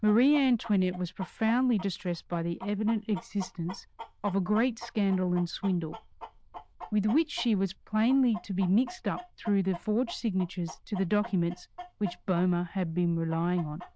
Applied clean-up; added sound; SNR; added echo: neural diffusion model UNIVERSE++.